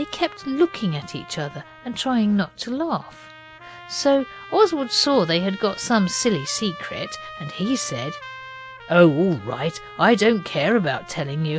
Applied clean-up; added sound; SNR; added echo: none; Trumpet; 17 dB; none.